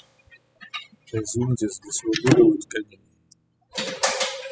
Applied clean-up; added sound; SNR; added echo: classical method spectral subtraction.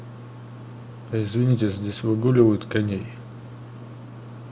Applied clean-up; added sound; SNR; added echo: none; none; none; none.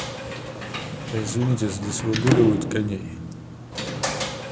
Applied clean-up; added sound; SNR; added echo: none; Sliding door / Slam; 2 dB; none.